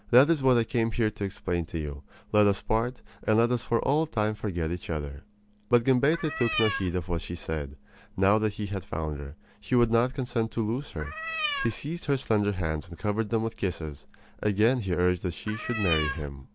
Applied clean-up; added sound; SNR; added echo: none; Cat; 5 dB; none.